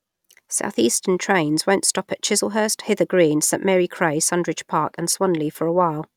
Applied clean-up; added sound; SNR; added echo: none; none; none; none.